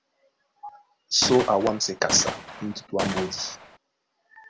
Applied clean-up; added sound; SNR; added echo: none; Gunshot, gunfire; 6 dB; none.